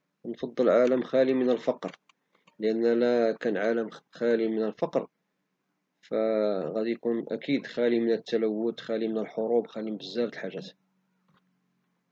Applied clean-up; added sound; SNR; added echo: none; none; none; none.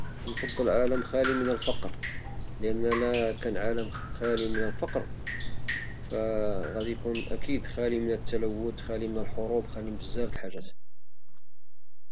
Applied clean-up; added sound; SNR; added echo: none; Drip; -2 dB; none.